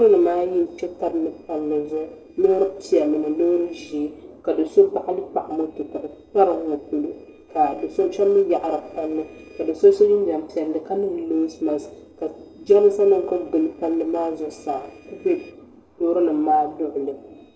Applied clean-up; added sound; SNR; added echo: neural separator model SepFormer DNS4.